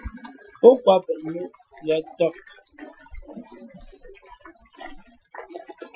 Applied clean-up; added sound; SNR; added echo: classical method Wiener filter.